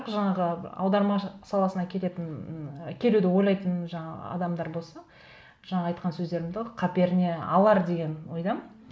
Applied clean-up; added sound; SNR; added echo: none; none; none; none.